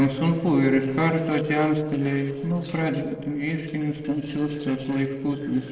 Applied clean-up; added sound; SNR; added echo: neural separator model SepFormer DNS4.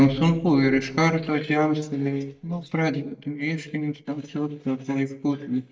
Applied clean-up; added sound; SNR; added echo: neural mask model DeepFilterNet 3.